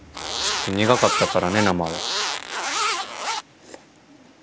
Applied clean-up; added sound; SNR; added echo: none; Zipper (clothing); 1 dB; none.